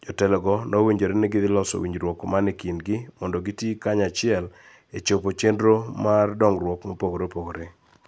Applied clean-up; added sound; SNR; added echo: none; none; none; none.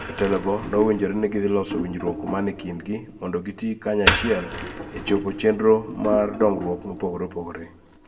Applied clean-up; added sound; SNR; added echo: none; Wood; 6 dB; reverberation time 1.1 s.